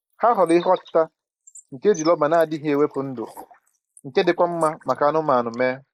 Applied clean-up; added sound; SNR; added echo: neural mask model Resemble Enhance denoiser.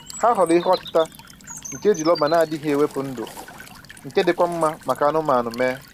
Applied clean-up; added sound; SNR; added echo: none; Walk, footsteps / Stream / Trickle, dribble / Chirp, tweet + Bird vocalization, bird call, bird song; 17 dB; none.